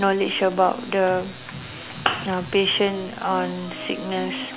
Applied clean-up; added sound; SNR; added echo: none; Organ; 14 dB; none.